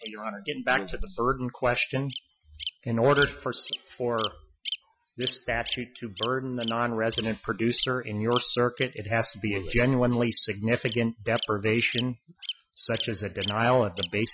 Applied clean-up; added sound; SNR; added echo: classical method Wiener filter.